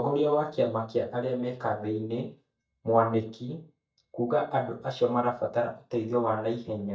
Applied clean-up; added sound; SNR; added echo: neural mask model DeepFilterNet 3.